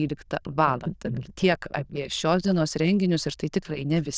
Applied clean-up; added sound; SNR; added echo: neural diffusion model UNIVERSE++.